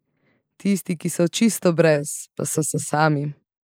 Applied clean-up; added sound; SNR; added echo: neural mask model Resemble Enhance denoiser.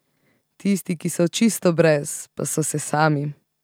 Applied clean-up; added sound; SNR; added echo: none; none; none; none.